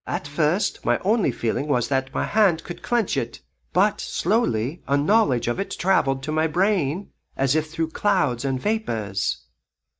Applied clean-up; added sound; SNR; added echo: neural mask model DeepFilterNet 3.